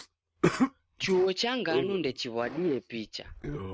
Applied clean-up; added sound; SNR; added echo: neural mask model RNNoise.